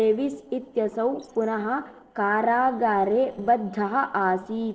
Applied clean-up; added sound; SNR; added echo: neural separator model SepFormer DNS4.